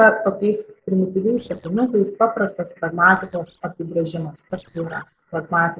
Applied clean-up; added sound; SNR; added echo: neural separator model SepFormer DNS4.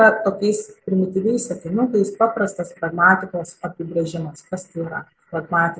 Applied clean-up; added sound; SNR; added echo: none; none; none; none.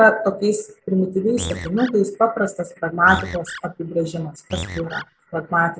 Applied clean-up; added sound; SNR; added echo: none; Animal; 12 dB; none.